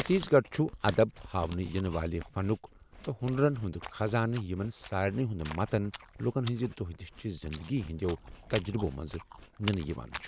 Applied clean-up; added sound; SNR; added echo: none; Chewing, mastication; 15 dB; none.